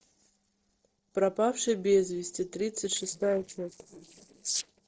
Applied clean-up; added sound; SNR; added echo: neural separator model SepFormer DNS4.